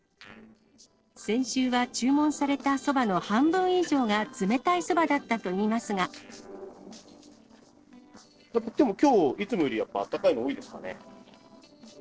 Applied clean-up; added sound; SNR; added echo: neural separator model SepFormer DNS4.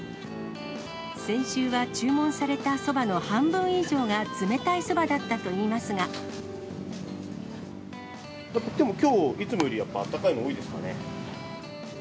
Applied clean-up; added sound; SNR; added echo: none; none; none; none.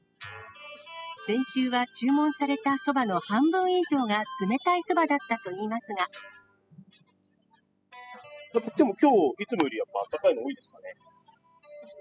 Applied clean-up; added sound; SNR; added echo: classical method spectral subtraction.